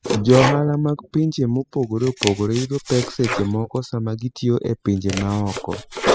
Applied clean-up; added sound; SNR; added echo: classical method spectral subtraction.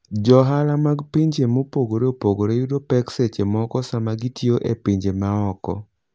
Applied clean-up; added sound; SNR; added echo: none; none; none; none.